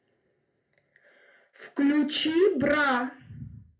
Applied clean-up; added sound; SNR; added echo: none; none; none; reverberation time 0.3 s.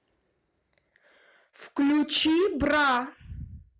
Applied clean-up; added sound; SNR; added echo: none; none; none; none.